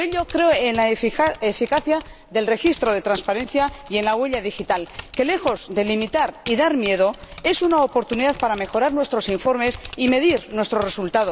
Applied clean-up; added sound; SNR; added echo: none; Typing; 18 dB; none.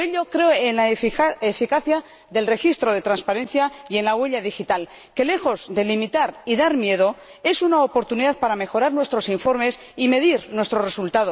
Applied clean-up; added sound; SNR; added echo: none; none; none; none.